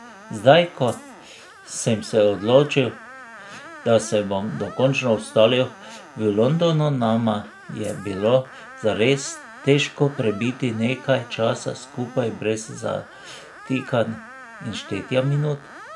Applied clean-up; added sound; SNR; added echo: none; Rattle (instrument) + Screech; 20 dB; none.